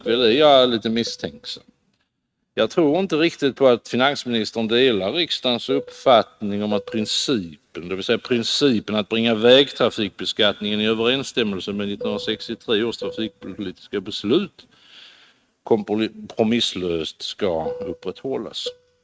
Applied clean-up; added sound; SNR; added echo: neural mask model RNNoise.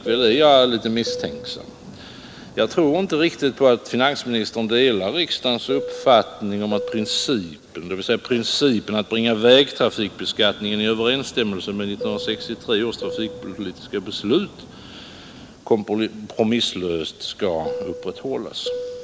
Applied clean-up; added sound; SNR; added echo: none; Fixed-wing aircraft, airplane; 14 dB; none.